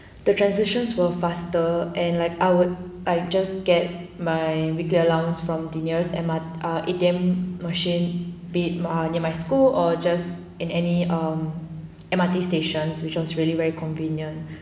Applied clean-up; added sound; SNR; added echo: none; none; none; none.